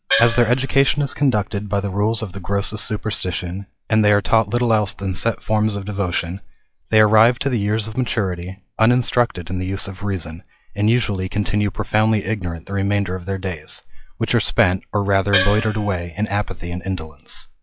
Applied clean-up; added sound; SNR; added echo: classical method log-MMSE.